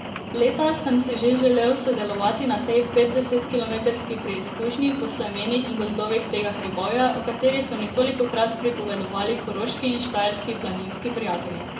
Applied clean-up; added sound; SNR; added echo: none; Rain; 9 dB; reverberation time 0.6 s.